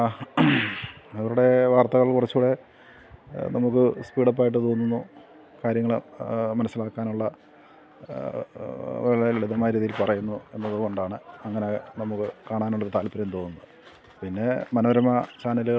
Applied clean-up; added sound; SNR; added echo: none; none; none; none.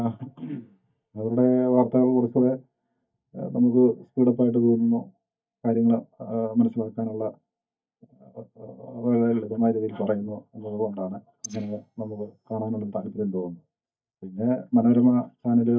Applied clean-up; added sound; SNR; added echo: neural mask model DeepFilterNet 3.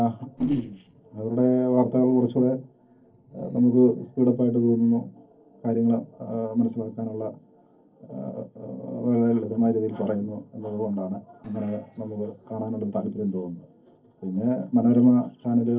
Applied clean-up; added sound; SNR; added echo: neural separator model SepFormer DNS4.